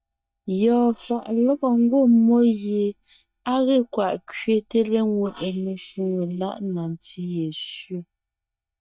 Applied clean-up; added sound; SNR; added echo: neural mask model DeepFilterNet 3.